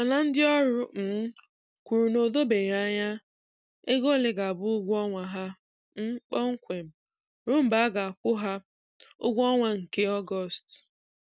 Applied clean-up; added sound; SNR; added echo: none; none; none; none.